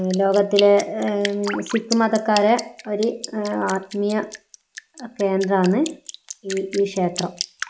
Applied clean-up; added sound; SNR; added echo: none; Drip; 13 dB; none.